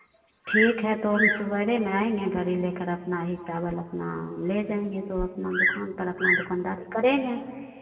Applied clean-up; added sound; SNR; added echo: none; Bird vocalization, bird call, bird song; 5 dB; reverberation time 2.6 s.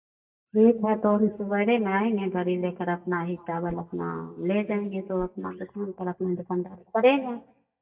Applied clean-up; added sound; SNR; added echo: neural mask model DeepFilterNet 3.